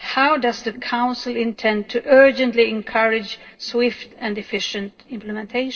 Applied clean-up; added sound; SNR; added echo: neural separator model SepFormer DNS4.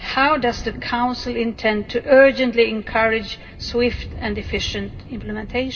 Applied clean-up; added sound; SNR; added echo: none; Thunder; 14 dB; reverberation time 0.2 s.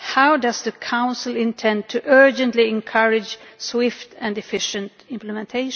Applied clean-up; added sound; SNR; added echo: none; none; none; none.